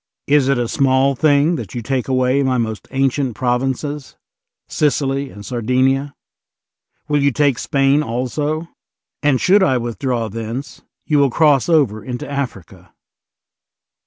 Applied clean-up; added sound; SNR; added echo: none; none; none; none.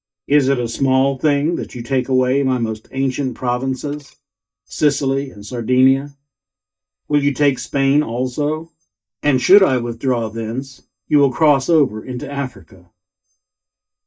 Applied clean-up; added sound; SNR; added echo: neural mask model DeepFilterNet 3.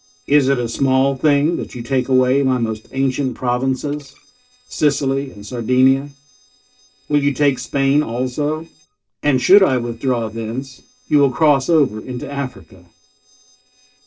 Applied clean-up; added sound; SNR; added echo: neural separator model SepFormer DNS4.